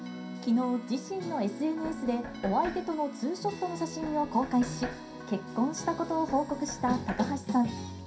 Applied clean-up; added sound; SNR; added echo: none; Knock; 14 dB; reverberation time 0.3 s.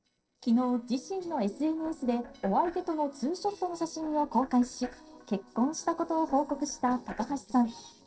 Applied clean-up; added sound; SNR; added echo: neural separator model SepFormer DNS4.